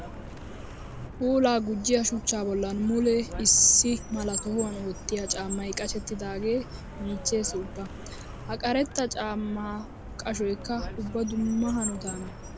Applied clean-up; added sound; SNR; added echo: none; Car; 10 dB; none.